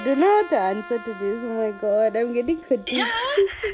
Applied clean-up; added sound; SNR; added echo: none; Trumpet; 19 dB; none.